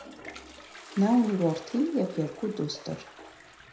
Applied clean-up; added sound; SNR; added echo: none; Toilet flush; 16 dB; reverberation time 0.5 s.